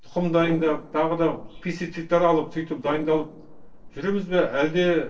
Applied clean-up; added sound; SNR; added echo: neural separator model SepFormer DNS4.